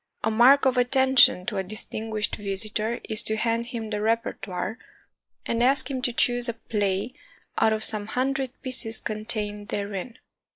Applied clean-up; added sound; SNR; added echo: neural mask model Resemble Enhance denoiser.